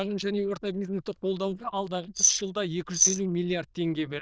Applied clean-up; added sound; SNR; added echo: neural diffusion model UNIVERSE++.